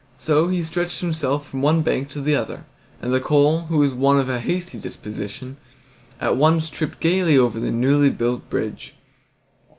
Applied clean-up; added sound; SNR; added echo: none; none; none; none.